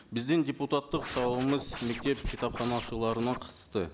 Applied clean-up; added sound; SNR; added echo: none; Scratching (performance technique); 11 dB; none.